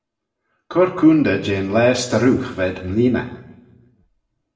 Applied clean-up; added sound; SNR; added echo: none; none; none; reverberation time 0.8 s.